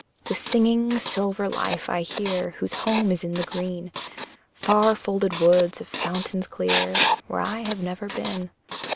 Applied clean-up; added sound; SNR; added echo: none; Writing; 7 dB; none.